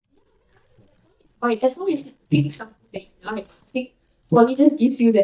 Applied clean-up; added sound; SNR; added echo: neural mask model DeepFilterNet 3.